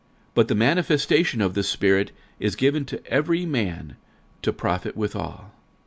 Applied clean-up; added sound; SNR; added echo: none; none; none; none.